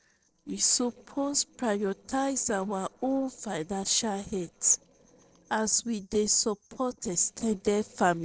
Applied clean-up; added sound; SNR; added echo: neural separator model SepFormer DNS4.